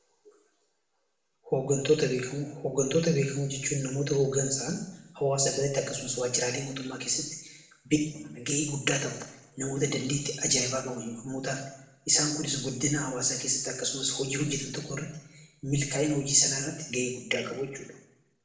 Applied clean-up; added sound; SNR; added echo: none; none; none; reverberation time 0.8 s.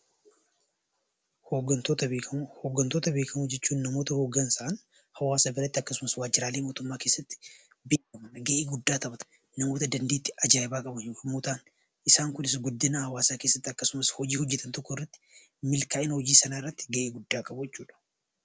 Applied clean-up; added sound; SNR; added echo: none; none; none; none.